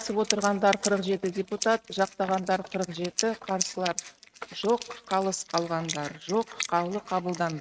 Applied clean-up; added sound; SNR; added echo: neural mask model RNNoise.